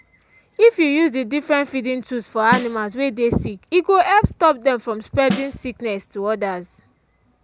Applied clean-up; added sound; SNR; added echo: none; Snare drum; 12 dB; none.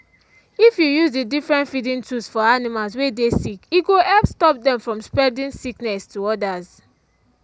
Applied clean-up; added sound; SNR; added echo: none; none; none; none.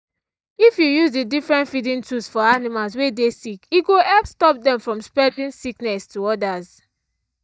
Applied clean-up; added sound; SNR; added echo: neural mask model DeepFilterNet 3.